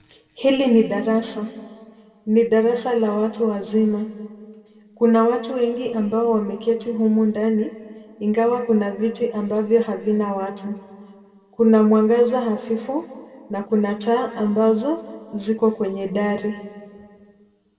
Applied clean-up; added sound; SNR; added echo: none; none; none; reverberation time 1.8 s.